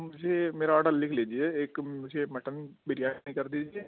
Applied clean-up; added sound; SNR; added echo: none; none; none; none.